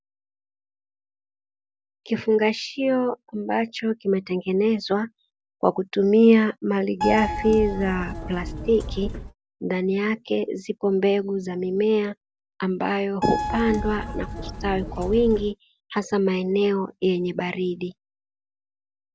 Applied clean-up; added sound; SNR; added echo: none; Keyboard (musical); 5 dB; none.